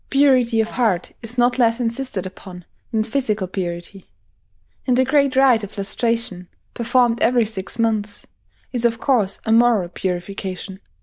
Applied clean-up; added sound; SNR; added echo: neural diffusion model UNIVERSE++.